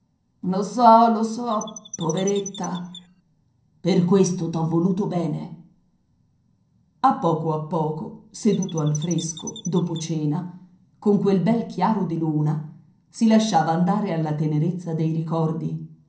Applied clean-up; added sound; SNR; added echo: none; Chirp, tweet; 16 dB; reverberation time 0.6 s.